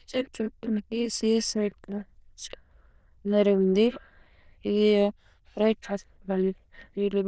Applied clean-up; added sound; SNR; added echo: neural diffusion model UNIVERSE++.